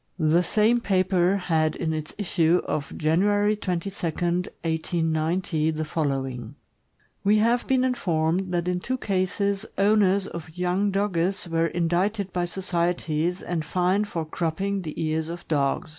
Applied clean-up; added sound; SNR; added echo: none; none; none; none.